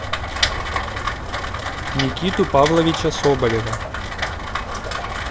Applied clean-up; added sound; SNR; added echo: none; Rain; 2 dB; none.